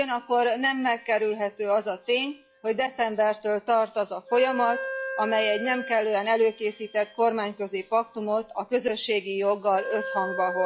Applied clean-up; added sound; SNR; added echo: classical method log-MMSE.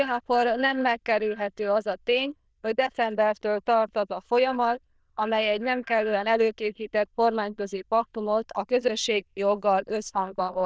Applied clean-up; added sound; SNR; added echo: neural diffusion model UNIVERSE++.